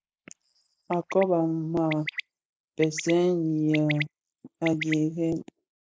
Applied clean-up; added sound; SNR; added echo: neural mask model Resemble Enhance denoiser.